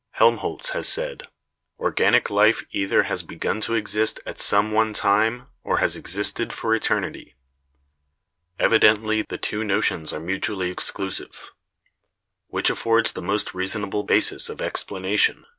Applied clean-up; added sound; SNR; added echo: none; none; none; none.